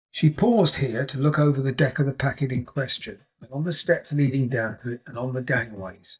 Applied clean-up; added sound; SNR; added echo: neural mask model DeepFilterNet 3.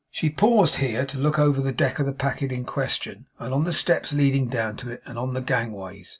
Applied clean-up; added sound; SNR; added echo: none; none; none; none.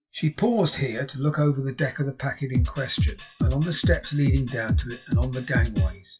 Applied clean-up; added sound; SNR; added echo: classical method WPE with log-MMSE.